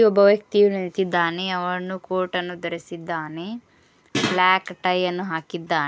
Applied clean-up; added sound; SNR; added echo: none; none; none; none.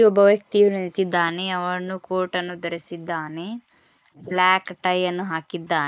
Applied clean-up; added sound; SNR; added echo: neural mask model Resemble Enhance denoiser.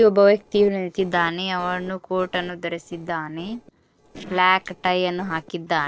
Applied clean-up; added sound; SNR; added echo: neural separator model SepFormer DNS4.